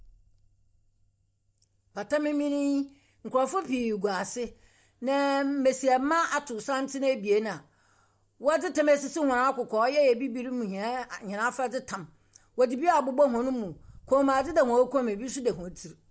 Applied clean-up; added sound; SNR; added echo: none; none; none; none.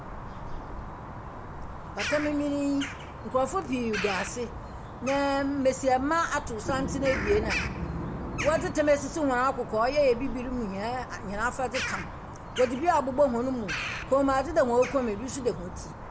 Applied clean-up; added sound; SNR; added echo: none; Wind instrument, woodwind instrument + Bird vocalization, bird call, bird song; 8 dB; none.